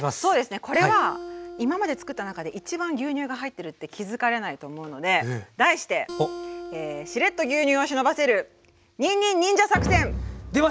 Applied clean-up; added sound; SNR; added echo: none; Acoustic guitar; 16 dB; none.